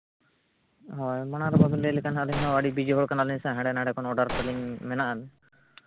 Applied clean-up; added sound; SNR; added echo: none; Gunshot, gunfire; 11 dB; none.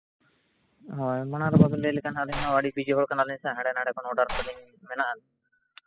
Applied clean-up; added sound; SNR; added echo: classical method spectral subtraction.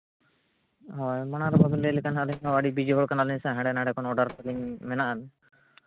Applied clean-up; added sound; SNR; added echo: neural mask model RNNoise.